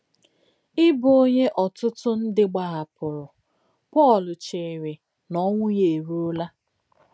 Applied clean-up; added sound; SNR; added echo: none; none; none; none.